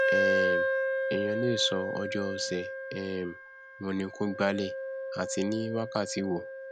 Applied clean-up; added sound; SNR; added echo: none; Wind instrument, woodwind instrument; -1 dB; none.